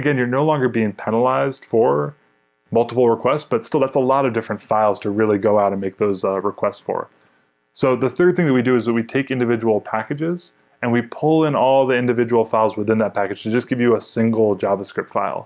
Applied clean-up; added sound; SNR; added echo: none; none; none; none.